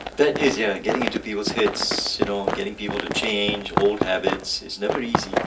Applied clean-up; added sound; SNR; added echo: none; Run; 3 dB; reverberation time 0.3 s.